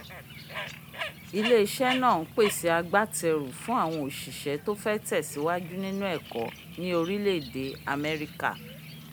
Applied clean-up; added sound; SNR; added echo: none; Bird; 12 dB; none.